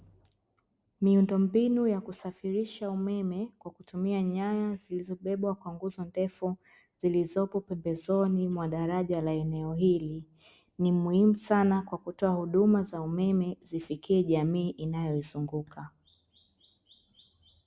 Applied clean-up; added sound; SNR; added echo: none; none; none; none.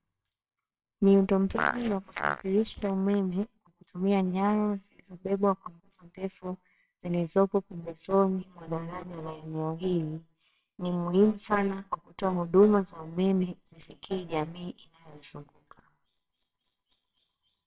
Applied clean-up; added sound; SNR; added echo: neural separator model SepFormer WHAMR!.